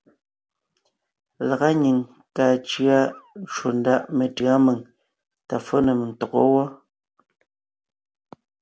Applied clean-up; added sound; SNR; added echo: none; none; none; none.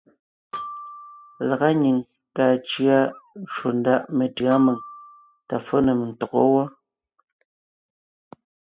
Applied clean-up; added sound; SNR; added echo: classical method spectral subtraction.